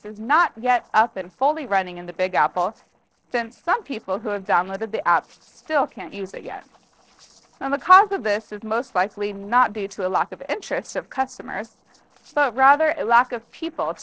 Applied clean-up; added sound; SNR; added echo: neural separator model SepFormer DNS4.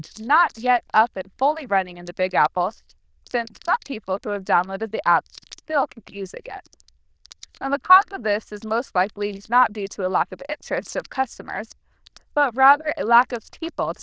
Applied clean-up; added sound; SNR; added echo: neural diffusion model UNIVERSE++.